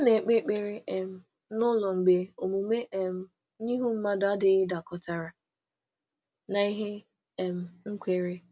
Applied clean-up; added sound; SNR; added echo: none; none; none; none.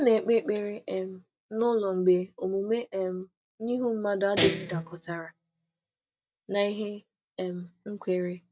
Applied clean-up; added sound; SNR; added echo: neural mask model DeepFilterNet 3.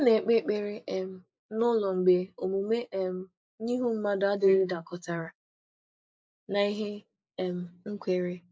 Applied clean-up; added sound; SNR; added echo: neural mask model Resemble Enhance denoiser.